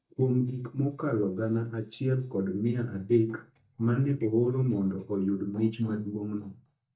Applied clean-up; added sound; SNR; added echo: neural mask model DeepFilterNet 3.